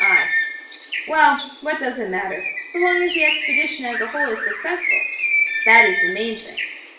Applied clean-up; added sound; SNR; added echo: none; Bird; 0 dB; reverberation time 0.5 s.